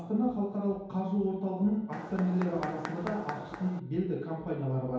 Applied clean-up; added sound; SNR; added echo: none; Mechanisms; 10 dB; reverberation time 2.2 s.